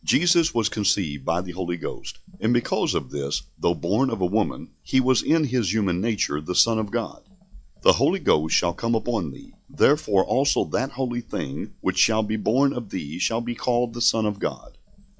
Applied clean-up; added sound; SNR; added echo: classical method log-MMSE.